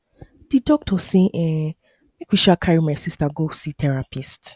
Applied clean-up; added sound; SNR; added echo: none; none; none; none.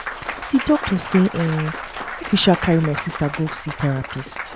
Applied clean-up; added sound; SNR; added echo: none; Applause / Cheering / Clapping; 9 dB; none.